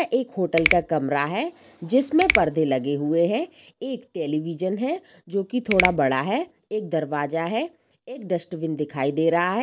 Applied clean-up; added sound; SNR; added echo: none; Finger snapping; 5 dB; none.